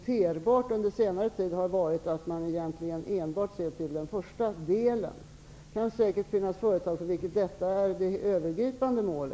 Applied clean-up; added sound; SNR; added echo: none; none; none; none.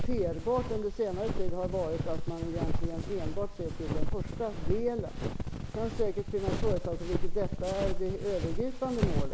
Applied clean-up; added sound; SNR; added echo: none; Walk, footsteps; -3 dB; none.